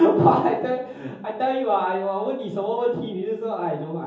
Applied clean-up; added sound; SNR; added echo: none; none; none; reverberation time 0.7 s.